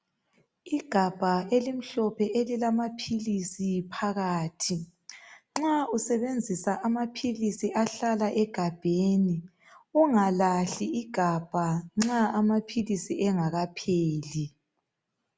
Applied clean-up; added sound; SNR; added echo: none; none; none; none.